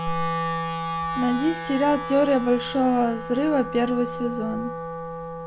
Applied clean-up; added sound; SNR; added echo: none; Wind instrument, woodwind instrument; 6 dB; none.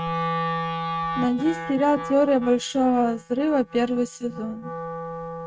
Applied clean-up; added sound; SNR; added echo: neural mask model RNNoise.